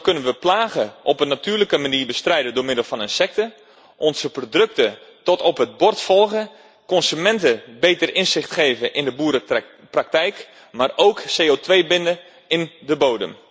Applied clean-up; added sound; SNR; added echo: none; none; none; none.